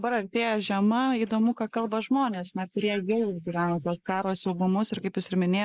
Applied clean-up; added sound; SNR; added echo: neural mask model Resemble Enhance denoiser.